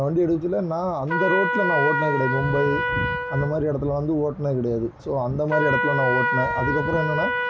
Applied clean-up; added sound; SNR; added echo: none; Trumpet; 2 dB; none.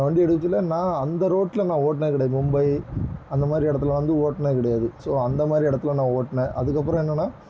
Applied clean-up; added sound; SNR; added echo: none; none; none; none.